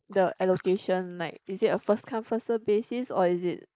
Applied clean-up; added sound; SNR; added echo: neural mask model Resemble Enhance denoiser.